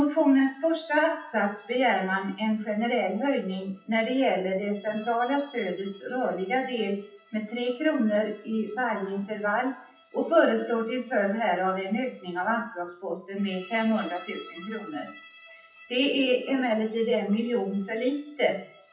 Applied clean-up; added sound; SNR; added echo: classical method WPE with log-MMSE.